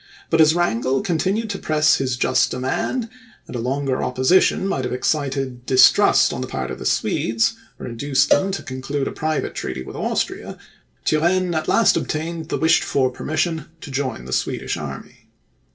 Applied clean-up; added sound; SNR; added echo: none; Cowbell; 6 dB; reverberation time 0.2 s.